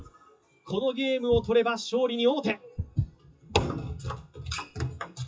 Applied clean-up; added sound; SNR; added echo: classical method WPE with log-MMSE.